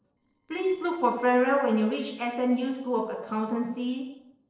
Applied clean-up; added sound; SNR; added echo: neural separator model SepFormer DNS4.